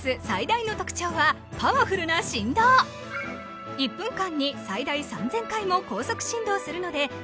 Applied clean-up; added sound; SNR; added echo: none; none; none; none.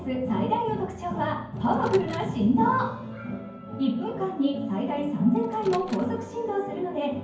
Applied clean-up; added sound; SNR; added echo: none; Microwave oven; 20 dB; reverberation time 0.9 s.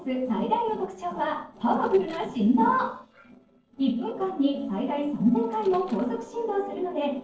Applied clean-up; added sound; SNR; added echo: neural separator model SepFormer DNS4.